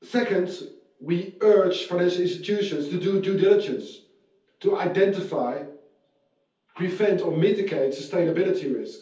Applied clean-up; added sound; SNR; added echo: none; none; none; reverberation time 0.5 s.